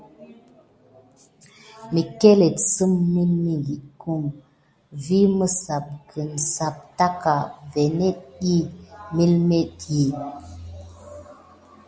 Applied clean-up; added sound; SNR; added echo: none; none; none; none.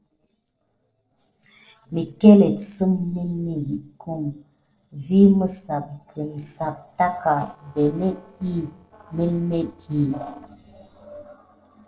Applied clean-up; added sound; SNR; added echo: neural separator model SepFormer DNS4.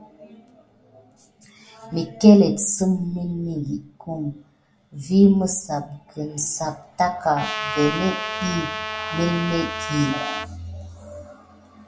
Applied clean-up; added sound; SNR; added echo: none; Trumpet; 6 dB; reverberation time 0.2 s.